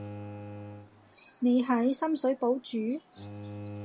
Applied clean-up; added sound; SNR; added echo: none; Bowed string instrument; 14 dB; none.